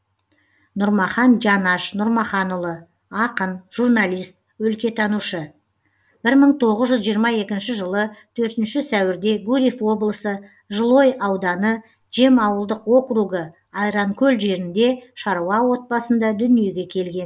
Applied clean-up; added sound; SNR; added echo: none; none; none; none.